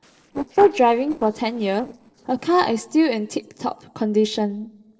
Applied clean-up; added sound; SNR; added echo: neural separator model SepFormer DNS4.